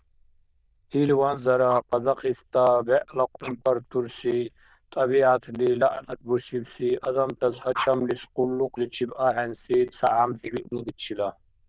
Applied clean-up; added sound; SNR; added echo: neural diffusion model UNIVERSE++.